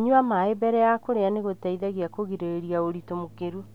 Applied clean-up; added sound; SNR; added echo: none; none; none; none.